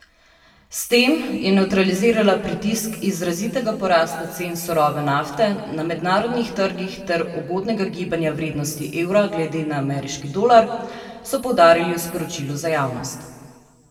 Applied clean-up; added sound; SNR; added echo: none; none; none; reverberation time 1.7 s.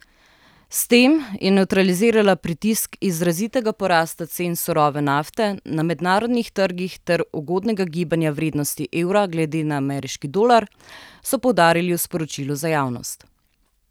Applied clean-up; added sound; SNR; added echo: none; none; none; none.